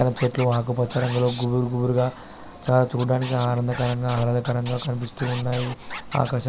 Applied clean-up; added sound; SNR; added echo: none; Scratching (performance technique); 16 dB; none.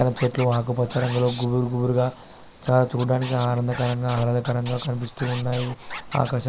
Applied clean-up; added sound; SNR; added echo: neural mask model Resemble Enhance denoiser.